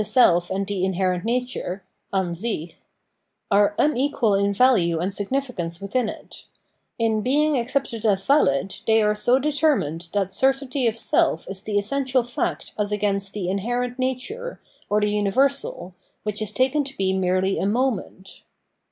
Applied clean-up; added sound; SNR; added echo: none; none; none; none.